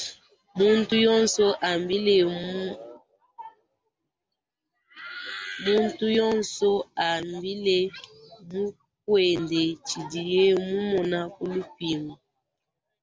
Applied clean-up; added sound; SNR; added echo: none; none; none; none.